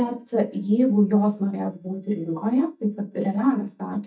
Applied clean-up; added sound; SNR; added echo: neural mask model DeepFilterNet 3.